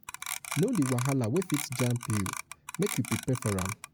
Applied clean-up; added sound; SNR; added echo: none; Clock; 8 dB; none.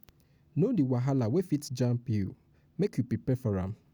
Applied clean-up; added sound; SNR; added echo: none; none; none; none.